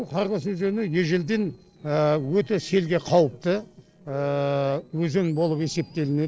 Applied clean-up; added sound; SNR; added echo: neural separator model SepFormer DNS4.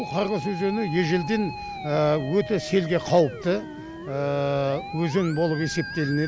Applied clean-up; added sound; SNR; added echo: none; Musical instrument; 12 dB; none.